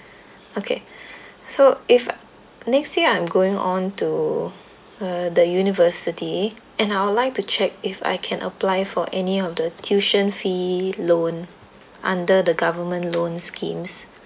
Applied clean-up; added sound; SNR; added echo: none; none; none; none.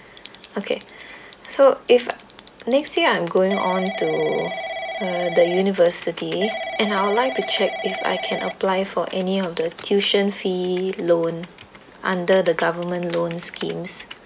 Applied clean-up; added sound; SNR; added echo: none; Telephone / Typing; 11 dB; none.